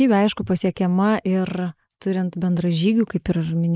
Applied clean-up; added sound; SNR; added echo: neural mask model Resemble Enhance denoiser.